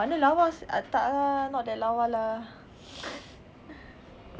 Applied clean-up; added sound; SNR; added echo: none; none; none; none.